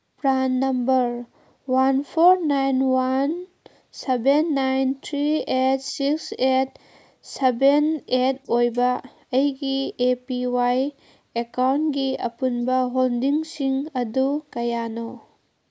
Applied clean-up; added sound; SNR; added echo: neural mask model Resemble Enhance denoiser.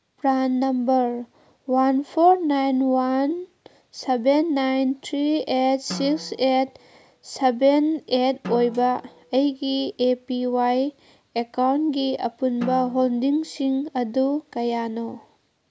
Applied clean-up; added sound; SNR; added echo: none; Drum; 18 dB; none.